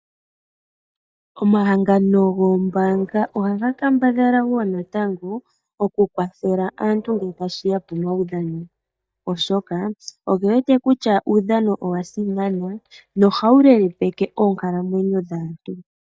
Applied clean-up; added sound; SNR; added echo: neural mask model DeepFilterNet 3.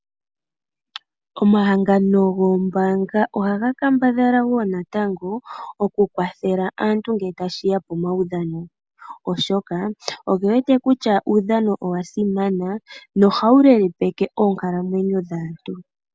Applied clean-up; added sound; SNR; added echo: none; none; none; none.